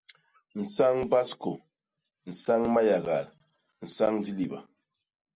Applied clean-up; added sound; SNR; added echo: none; none; none; none.